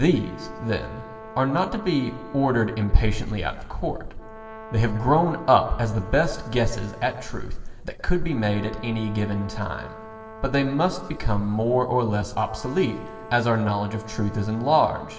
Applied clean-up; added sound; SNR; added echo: none; Brass instrument; 18 dB; reverberation time 2.6 s.